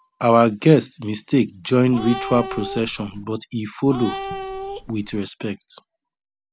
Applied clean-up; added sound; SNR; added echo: none; Cat; 10 dB; none.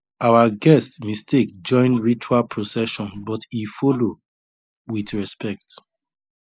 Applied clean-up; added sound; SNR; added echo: neural mask model Resemble Enhance denoiser.